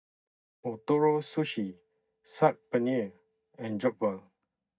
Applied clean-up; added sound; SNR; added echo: neural mask model DeepFilterNet 3.